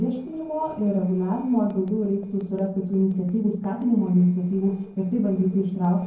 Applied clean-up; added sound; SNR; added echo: neural separator model SepFormer DNS4.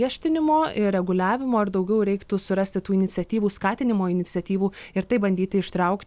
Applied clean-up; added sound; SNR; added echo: none; none; none; none.